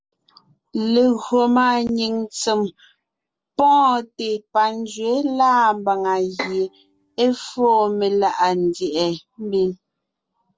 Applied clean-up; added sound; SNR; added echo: neural separator model SepFormer DNS4.